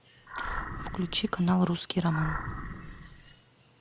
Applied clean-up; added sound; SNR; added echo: none; Animal; 7 dB; none.